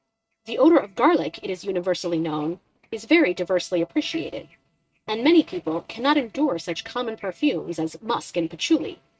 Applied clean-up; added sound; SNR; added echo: neural mask model RNNoise.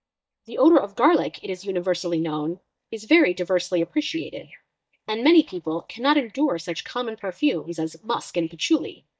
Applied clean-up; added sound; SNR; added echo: neural mask model DeepFilterNet 3.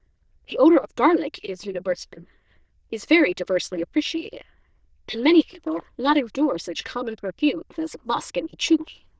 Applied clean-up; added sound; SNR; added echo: neural diffusion model UNIVERSE++.